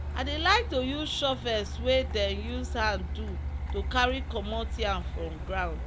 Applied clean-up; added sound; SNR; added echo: none; Truck; 3 dB; none.